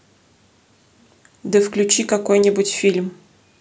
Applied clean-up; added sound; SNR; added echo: none; none; none; none.